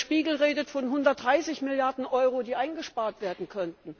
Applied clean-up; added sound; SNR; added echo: none; none; none; none.